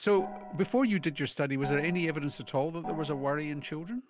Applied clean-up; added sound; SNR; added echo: none; Gong; 13 dB; none.